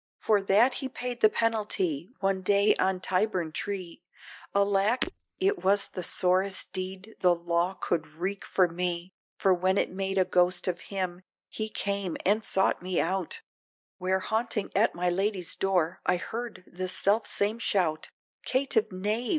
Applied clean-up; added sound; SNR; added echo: neural mask model Resemble Enhance denoiser.